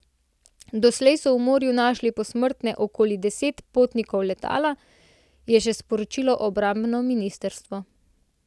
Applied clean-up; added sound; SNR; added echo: none; none; none; none.